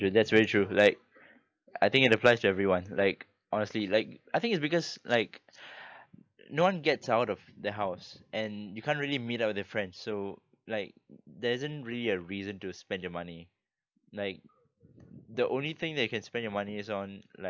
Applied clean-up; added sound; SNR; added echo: none; none; none; none.